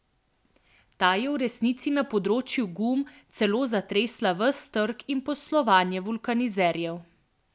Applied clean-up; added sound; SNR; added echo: none; none; none; none.